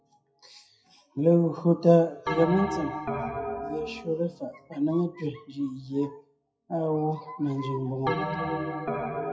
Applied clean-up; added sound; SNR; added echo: classical method WPE with log-MMSE.